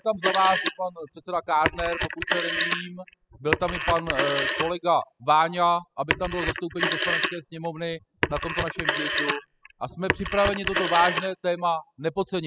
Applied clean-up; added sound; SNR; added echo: classical method spectral subtraction.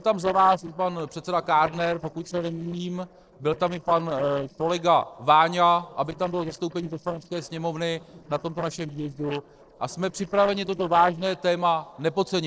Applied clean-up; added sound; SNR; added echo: neural separator model SepFormer DNS4.